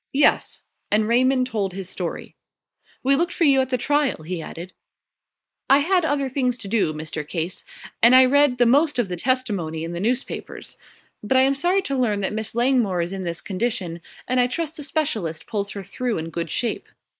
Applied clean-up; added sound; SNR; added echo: neural mask model Resemble Enhance denoiser.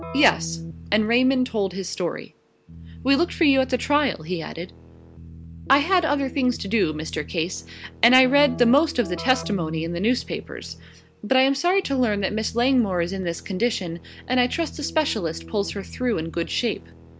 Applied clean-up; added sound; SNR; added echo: none; Keyboard (musical); 15 dB; none.